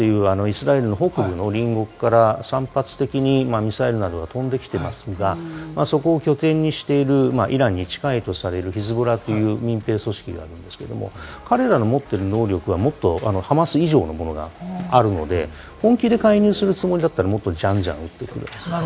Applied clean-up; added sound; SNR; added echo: none; none; none; none.